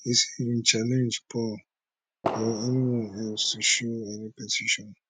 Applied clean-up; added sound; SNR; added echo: none; Fireworks; 8 dB; none.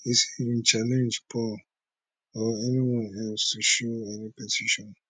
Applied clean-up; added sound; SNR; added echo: none; none; none; none.